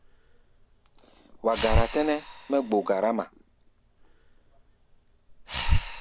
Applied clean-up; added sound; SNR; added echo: none; Breathing; 1 dB; none.